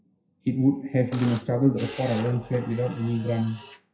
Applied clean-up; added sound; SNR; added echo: classical method WPE with log-MMSE.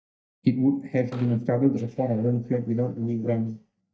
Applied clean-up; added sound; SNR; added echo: neural mask model DeepFilterNet 3.